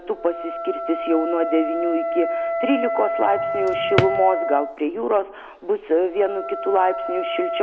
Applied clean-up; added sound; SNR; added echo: none; Wind instrument, woodwind instrument + Drawer open or close; 4 dB; none.